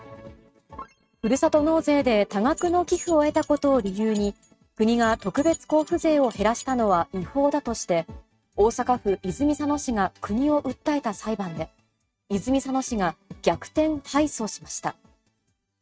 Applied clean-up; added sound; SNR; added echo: neural mask model RNNoise.